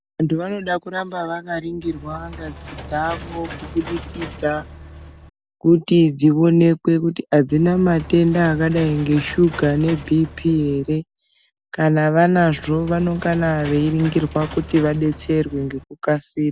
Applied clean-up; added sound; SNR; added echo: none; Engine / Mechanisms; 15 dB; none.